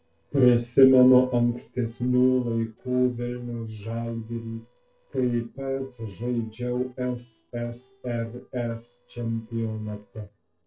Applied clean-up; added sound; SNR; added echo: neural separator model SepFormer DNS4.